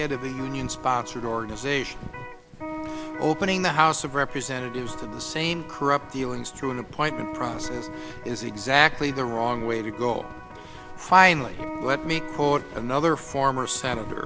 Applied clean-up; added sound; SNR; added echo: none; Electric guitar + Walk, footsteps; 10 dB; none.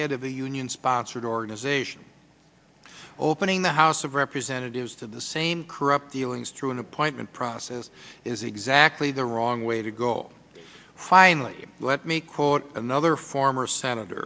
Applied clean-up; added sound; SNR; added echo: none; none; none; none.